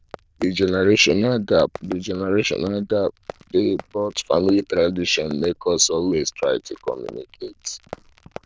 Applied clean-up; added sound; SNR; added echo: neural diffusion model UNIVERSE++.